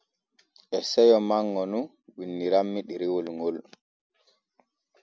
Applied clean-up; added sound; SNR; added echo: none; none; none; none.